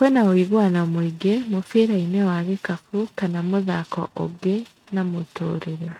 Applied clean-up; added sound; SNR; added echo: neural mask model RNNoise.